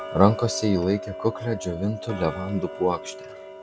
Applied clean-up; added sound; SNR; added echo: none; Tick-tock; 11 dB; none.